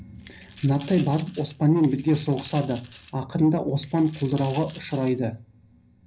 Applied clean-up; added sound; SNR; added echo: none; Coin (dropping); 14 dB; reverberation time 0.5 s.